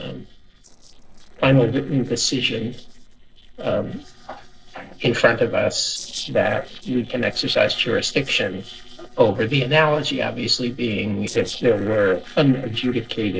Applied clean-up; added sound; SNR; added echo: neural separator model SepFormer DNS4.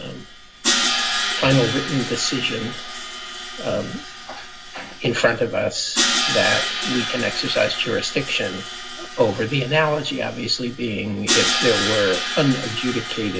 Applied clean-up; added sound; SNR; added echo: none; Crash cymbal; 3 dB; reverberation time 0.4 s.